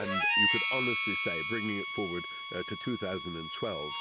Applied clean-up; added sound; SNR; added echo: none; Harmonica; -4 dB; none.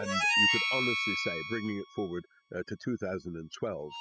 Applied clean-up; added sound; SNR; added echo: classical method spectral subtraction.